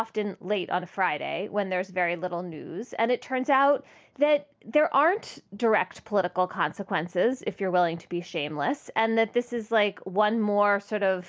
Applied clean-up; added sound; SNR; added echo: none; none; none; none.